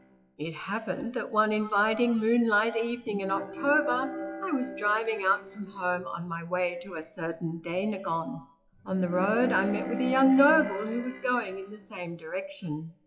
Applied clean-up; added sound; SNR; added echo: classical method WPE with log-MMSE.